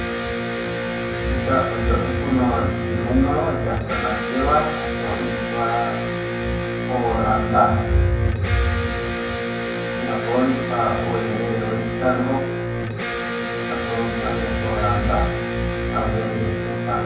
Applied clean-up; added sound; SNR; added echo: none; Electric guitar; 1 dB; reverberation time 0.7 s.